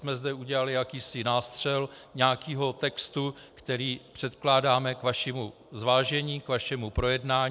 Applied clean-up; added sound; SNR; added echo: none; none; none; none.